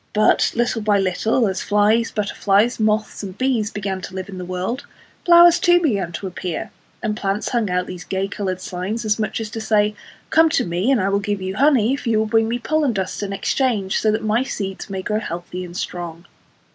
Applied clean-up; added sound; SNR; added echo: none; none; none; none.